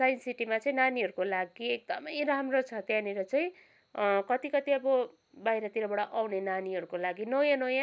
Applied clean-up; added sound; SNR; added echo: none; none; none; none.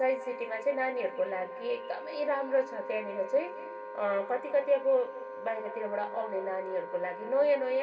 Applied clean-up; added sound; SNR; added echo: none; Wind instrument, woodwind instrument; 11 dB; reverberation time 1.8 s.